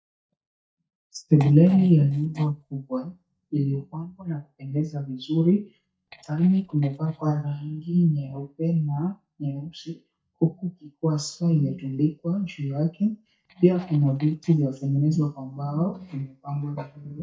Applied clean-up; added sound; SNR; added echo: neural mask model DeepFilterNet 3.